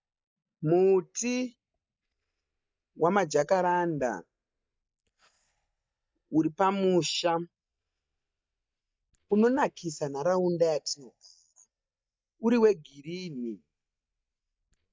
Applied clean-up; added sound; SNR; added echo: neural mask model DeepFilterNet 3.